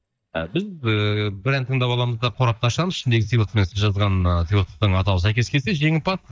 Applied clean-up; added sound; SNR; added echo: neural mask model DeepFilterNet 3.